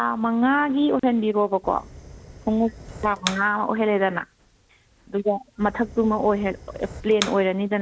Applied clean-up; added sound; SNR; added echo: none; Fire; 16 dB; none.